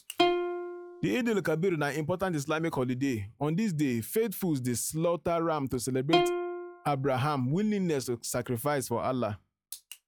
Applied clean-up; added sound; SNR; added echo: classical method log-MMSE.